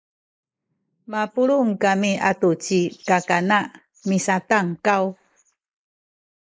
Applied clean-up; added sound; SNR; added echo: neural mask model Resemble Enhance denoiser.